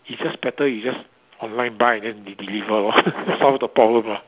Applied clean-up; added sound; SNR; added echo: none; none; none; none.